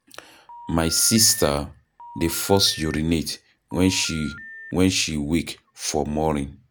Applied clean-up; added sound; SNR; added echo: none; Telephone; 18 dB; none.